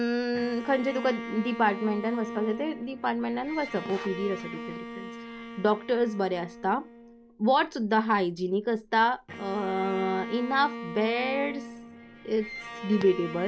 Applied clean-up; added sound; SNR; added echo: none; Bowed string instrument; 11 dB; none.